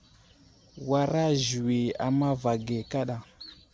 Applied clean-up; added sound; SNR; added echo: none; none; none; none.